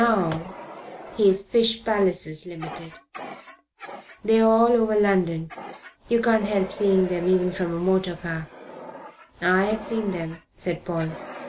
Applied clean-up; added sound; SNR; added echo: none; Fire; 17 dB; none.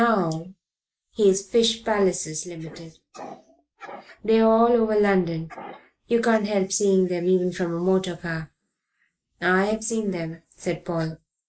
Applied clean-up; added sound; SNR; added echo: neural mask model Resemble Enhance denoiser.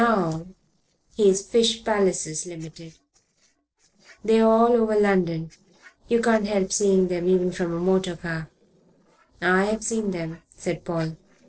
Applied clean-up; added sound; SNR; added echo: neural separator model SepFormer DNS4.